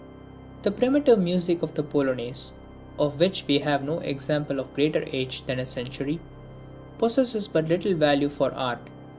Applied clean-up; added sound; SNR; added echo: none; Organ; 18 dB; none.